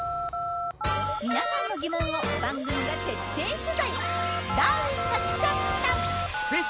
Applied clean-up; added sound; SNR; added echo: none; Telephone; 4 dB; none.